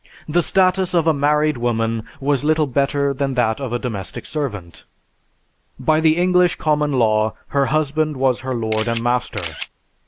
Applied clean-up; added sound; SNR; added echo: none; Camera; 7 dB; none.